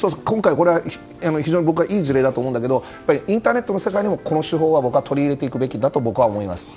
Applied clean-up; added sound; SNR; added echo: none; none; none; none.